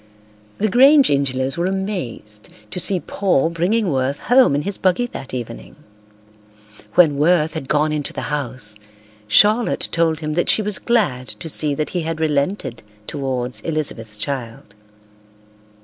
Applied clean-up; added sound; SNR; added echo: none; none; none; none.